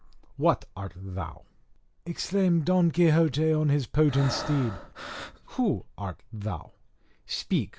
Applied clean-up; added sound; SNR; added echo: none; Breathing; 11 dB; none.